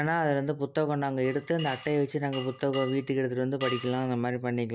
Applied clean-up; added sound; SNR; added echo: none; Glass; 13 dB; none.